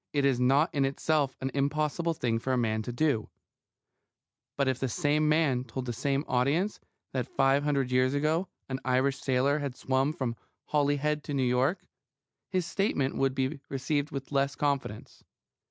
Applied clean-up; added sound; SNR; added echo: none; none; none; none.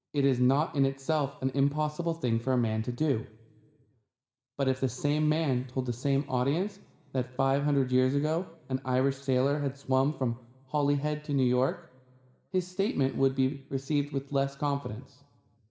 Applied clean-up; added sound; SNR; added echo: none; none; none; reverberation time 1.3 s.